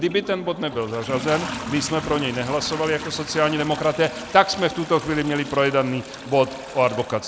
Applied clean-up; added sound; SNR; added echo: none; Toilet flush; 12 dB; none.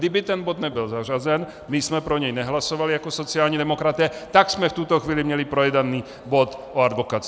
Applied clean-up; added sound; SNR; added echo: none; none; none; none.